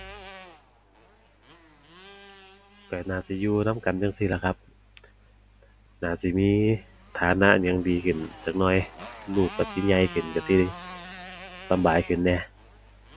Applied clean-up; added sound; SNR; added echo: none; Motorcycle; 18 dB; none.